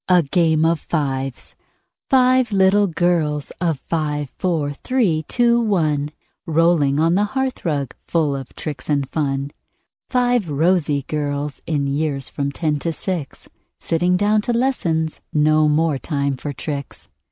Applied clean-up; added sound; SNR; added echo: none; none; none; none.